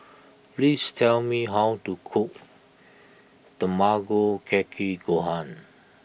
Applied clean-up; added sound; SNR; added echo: none; none; none; none.